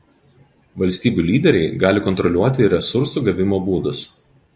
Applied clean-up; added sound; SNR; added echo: none; none; none; none.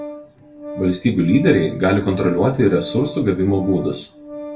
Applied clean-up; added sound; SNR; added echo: none; Organ; 14 dB; reverberation time 0.2 s.